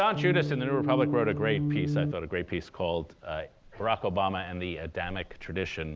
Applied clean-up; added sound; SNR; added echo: none; Organ; -1 dB; none.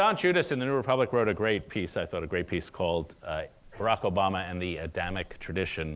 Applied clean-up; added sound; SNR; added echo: none; none; none; none.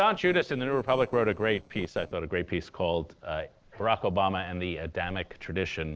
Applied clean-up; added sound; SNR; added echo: neural separator model SepFormer DNS4.